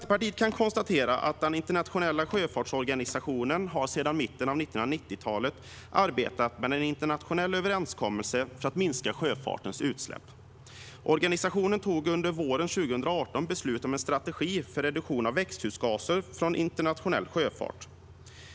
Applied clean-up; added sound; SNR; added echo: none; Door + Idling / Accelerating, revving, vroom / Car; 20 dB; none.